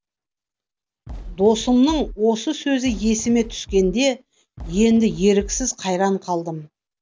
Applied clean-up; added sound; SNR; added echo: none; Fireworks; 15 dB; none.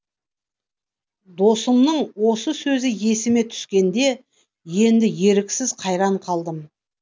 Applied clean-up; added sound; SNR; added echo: none; none; none; none.